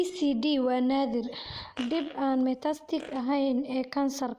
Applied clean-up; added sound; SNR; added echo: neural mask model RNNoise.